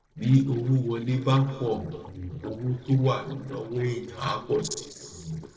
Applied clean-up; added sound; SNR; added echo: neural separator model SepFormer DNS4.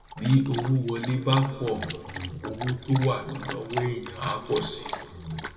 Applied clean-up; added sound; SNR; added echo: none; Dog; 9 dB; reverberation time 1.9 s.